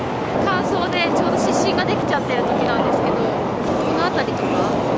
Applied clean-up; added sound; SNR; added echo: none; Keyboard (musical); 18 dB; none.